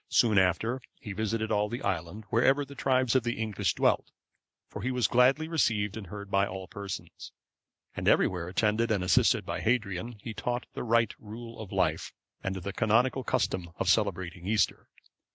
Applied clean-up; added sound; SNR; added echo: none; none; none; none.